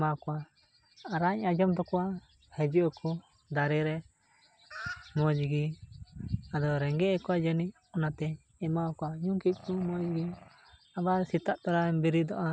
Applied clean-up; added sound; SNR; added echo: none; Growling; 19 dB; none.